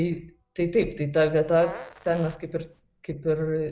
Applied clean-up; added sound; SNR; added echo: none; Fart; 18 dB; none.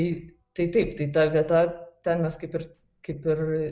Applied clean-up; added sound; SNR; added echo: none; none; none; none.